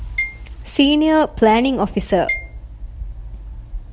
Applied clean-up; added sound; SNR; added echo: none; Marimba, xylophone; 13 dB; none.